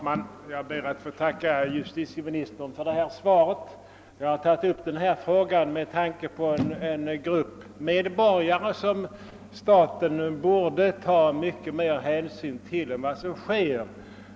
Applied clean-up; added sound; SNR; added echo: none; none; none; none.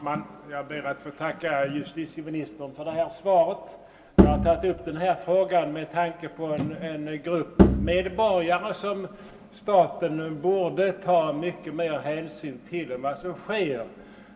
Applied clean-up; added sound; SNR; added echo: none; Bowed string instrument; -4 dB; reverberation time 1.5 s.